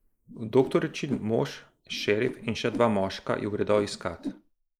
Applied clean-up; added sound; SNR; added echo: neural mask model Resemble Enhance denoiser.